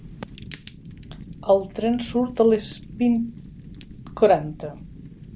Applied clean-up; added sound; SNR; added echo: none; Fire; 16 dB; none.